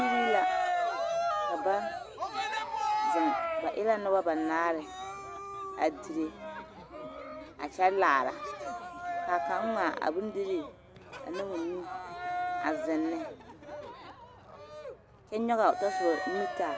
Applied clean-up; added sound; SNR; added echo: none; Cheering; 2 dB; none.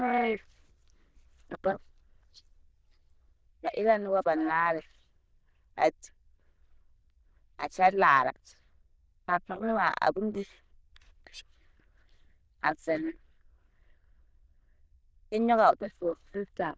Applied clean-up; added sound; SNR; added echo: neural diffusion model UNIVERSE++.